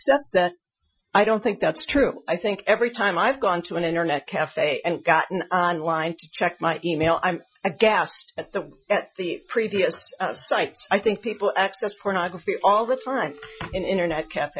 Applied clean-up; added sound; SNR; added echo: classical method Wiener filter.